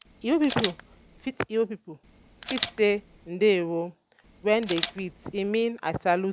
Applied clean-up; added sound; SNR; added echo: none; Camera; 10 dB; none.